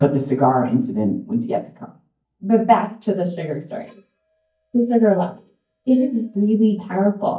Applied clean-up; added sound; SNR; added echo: neural mask model DeepFilterNet 3.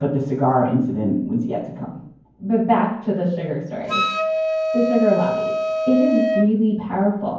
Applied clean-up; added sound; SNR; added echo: none; Wind instrument, woodwind instrument; 3 dB; reverberation time 0.9 s.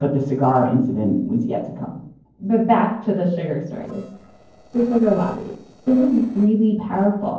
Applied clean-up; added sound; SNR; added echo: neural separator model SepFormer DNS4.